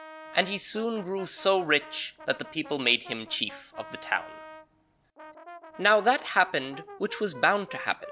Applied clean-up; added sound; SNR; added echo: none; Brass instrument; 18 dB; none.